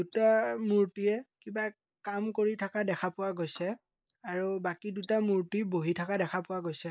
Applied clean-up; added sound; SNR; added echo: neural mask model Resemble Enhance denoiser.